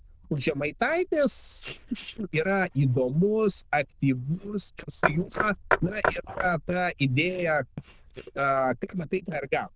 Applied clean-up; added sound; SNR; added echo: neural diffusion model UNIVERSE++.